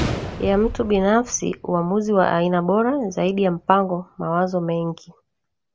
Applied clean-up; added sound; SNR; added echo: none; Gunshot, gunfire; 13 dB; none.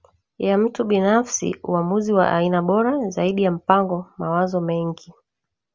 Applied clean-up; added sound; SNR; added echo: none; none; none; none.